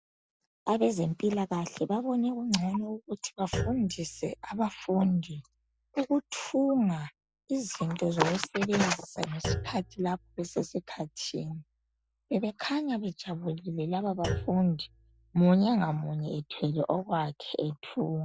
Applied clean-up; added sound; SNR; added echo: none; Thump, thud; 12 dB; none.